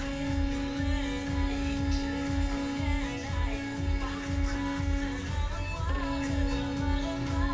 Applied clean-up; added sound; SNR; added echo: none; Bowed string instrument; 4 dB; reverberation time 0.3 s.